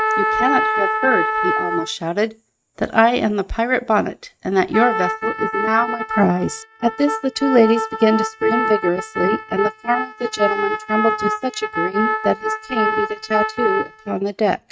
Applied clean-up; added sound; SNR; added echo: neural mask model RNNoise.